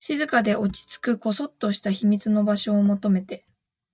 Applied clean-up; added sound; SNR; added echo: neural mask model DeepFilterNet 3.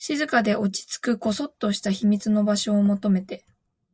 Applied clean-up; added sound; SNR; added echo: neural mask model Resemble Enhance denoiser.